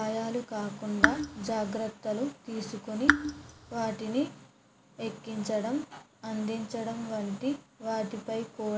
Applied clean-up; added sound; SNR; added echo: none; Raindrop / Drip; -4 dB; none.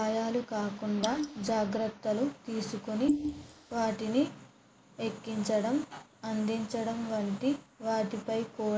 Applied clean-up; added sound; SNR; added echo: neural mask model Resemble Enhance denoiser.